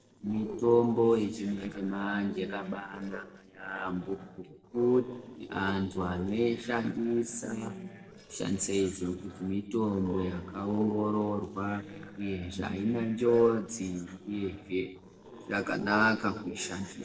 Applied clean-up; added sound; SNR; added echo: neural separator model SepFormer DNS4.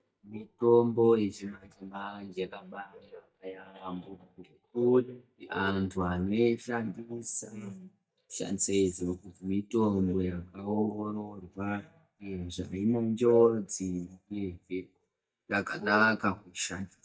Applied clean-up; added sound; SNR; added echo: neural mask model DeepFilterNet 3.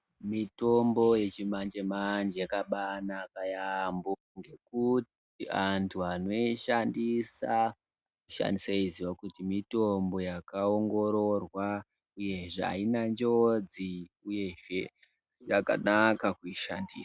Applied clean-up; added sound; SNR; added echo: none; none; none; none.